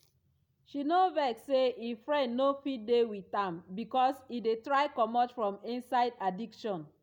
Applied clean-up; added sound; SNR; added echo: none; none; none; none.